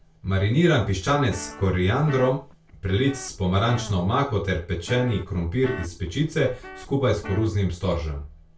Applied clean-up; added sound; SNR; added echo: none; Guitar; 17 dB; reverberation time 0.2 s.